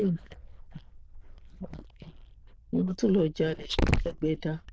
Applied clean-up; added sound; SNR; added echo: neural diffusion model UNIVERSE++.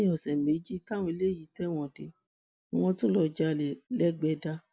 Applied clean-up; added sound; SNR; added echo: none; none; none; none.